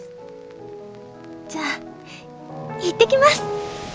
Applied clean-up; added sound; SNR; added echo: none; none; none; none.